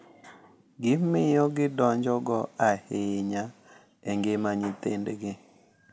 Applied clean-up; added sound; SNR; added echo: none; none; none; none.